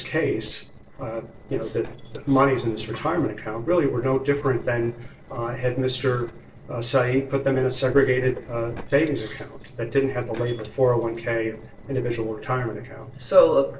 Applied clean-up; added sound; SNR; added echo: neural separator model SepFormer DNS4.